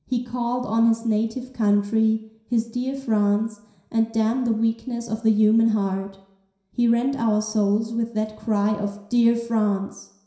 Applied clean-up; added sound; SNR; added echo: none; none; none; reverberation time 0.7 s.